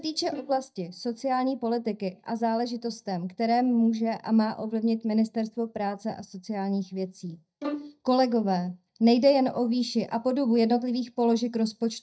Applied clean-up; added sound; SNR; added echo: neural mask model DeepFilterNet 3.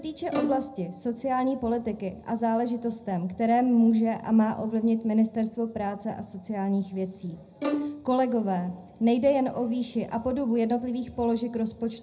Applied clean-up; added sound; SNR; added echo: none; Bowed string instrument; 9 dB; reverberation time 0.4 s.